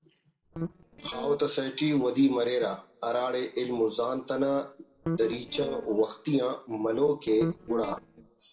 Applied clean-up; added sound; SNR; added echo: neural separator model SepFormer DNS4.